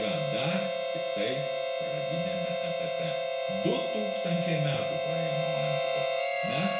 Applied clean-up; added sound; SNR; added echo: none; Harmonica; -5 dB; reverberation time 0.8 s.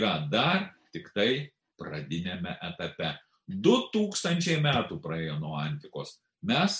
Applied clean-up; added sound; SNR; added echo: none; none; none; none.